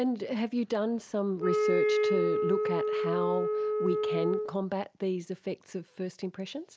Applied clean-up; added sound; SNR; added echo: none; Wind instrument, woodwind instrument; -4 dB; none.